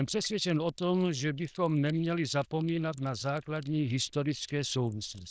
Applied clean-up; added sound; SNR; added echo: neural diffusion model UNIVERSE++.